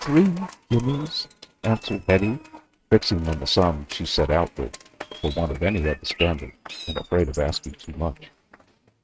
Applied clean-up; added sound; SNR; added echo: neural mask model RNNoise.